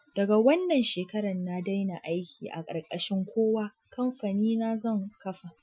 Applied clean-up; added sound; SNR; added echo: classical method Wiener filter.